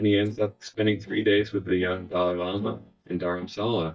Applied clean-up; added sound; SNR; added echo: neural mask model DeepFilterNet 3.